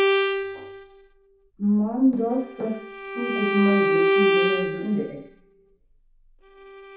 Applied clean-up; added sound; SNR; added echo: none; Bowed string instrument; -1 dB; reverberation time 0.7 s.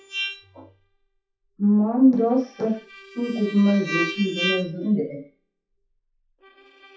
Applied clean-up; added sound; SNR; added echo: classical method WPE with log-MMSE.